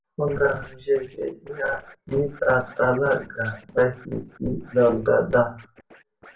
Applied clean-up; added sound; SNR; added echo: neural separator model SepFormer DNS4.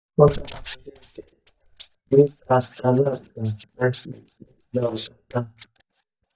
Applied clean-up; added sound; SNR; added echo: neural mask model DeepFilterNet 3.